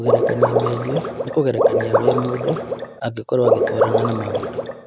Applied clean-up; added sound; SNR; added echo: none; Water / Liquid; -4 dB; none.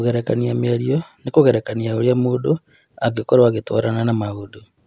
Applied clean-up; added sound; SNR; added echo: none; none; none; none.